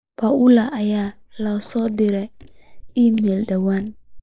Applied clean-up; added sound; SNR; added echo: neural mask model Resemble Enhance denoiser.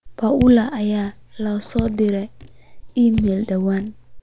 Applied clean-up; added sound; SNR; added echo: none; Raindrop / Drip; 12 dB; none.